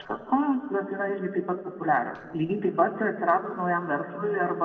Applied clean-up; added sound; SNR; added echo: neural separator model SepFormer DNS4.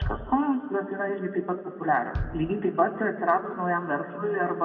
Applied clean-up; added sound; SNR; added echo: none; Bass drum; 12 dB; reverberation time 2.0 s.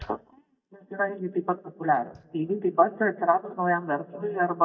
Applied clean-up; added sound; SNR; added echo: neural mask model DeepFilterNet 3.